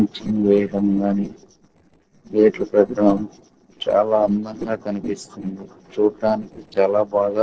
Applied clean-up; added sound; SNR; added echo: neural separator model SepFormer DNS4.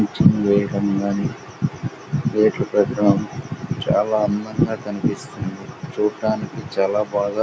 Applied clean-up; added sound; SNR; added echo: none; none; none; none.